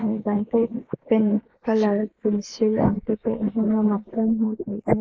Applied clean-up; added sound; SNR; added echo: neural mask model Resemble Enhance denoiser.